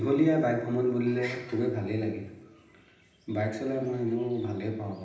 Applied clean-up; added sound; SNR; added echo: none; none; none; reverberation time 0.9 s.